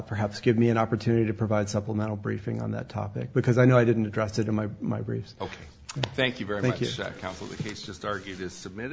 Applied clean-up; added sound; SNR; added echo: none; none; none; none.